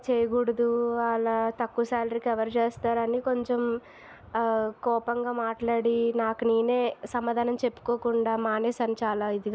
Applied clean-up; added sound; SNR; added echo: none; none; none; none.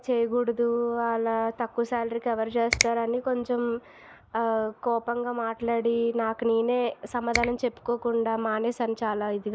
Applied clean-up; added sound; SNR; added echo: neural mask model DeepFilterNet 3.